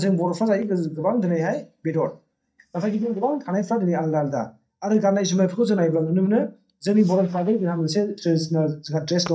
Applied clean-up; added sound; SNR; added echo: neural mask model DeepFilterNet 3.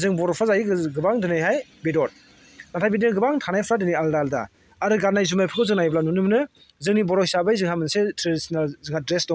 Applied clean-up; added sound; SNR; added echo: none; none; none; none.